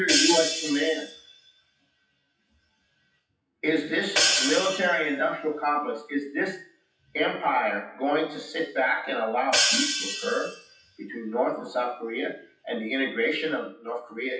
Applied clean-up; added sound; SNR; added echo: classical method WPE with log-MMSE.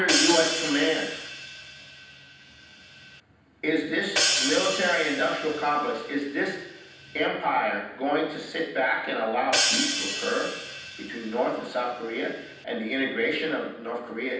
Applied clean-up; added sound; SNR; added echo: none; Hi-hat; 2 dB; reverberation time 0.9 s.